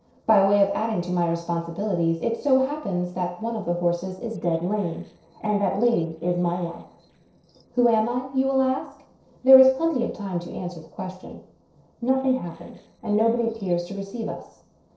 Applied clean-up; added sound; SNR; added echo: neural separator model SepFormer DNS4.